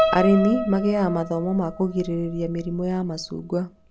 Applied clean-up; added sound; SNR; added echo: none; Piano; 7 dB; none.